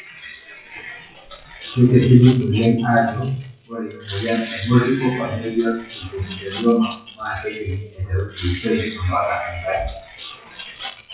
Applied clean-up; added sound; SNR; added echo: classical method WPE with log-MMSE.